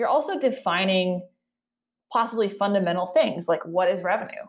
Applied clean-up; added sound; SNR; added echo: none; none; none; none.